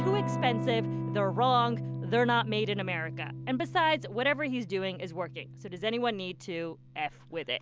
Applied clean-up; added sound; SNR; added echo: none; Electric guitar / Strum; 6 dB; none.